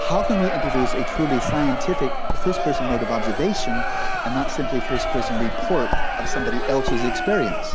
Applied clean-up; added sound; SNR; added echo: none; Writing + Crowd; -3 dB; none.